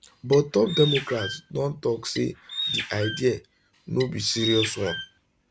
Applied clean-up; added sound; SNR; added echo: none; Bird; 8 dB; none.